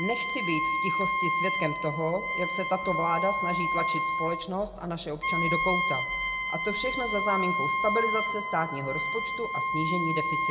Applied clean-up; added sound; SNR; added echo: none; Wind instrument, woodwind instrument; -2 dB; reverberation time 1.9 s.